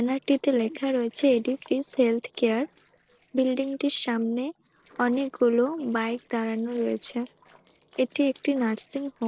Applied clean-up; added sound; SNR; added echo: neural separator model SepFormer DNS4.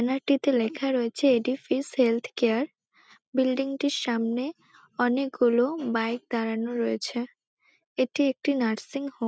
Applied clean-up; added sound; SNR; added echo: none; none; none; none.